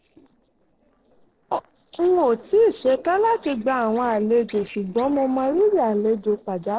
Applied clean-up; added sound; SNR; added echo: neural separator model SepFormer DNS4.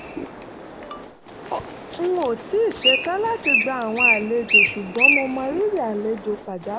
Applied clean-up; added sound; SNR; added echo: none; Bird; -2 dB; none.